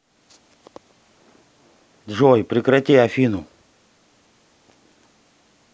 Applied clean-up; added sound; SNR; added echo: none; none; none; none.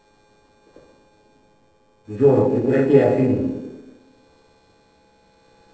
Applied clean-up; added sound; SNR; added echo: neural separator model SepFormer DNS4.